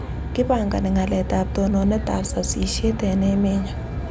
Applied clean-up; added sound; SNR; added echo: none; Aircraft; 6 dB; none.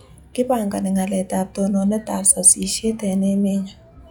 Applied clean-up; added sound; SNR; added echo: classical method log-MMSE.